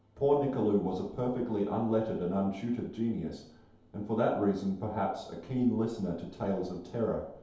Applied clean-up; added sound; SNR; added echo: none; none; none; reverberation time 0.8 s.